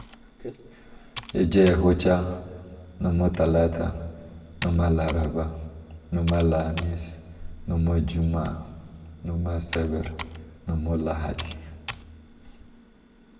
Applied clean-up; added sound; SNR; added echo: none; Computer keyboard; 16 dB; reverberation time 1.2 s.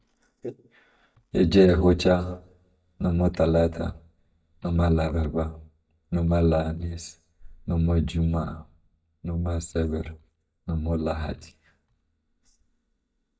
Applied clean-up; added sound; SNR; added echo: neural mask model DeepFilterNet 3.